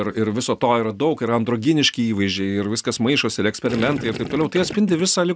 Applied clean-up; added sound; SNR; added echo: none; Gurgling; 10 dB; none.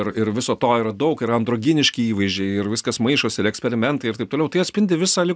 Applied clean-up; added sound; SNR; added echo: none; none; none; none.